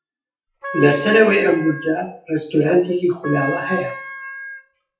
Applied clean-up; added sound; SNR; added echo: classical method WPE with log-MMSE.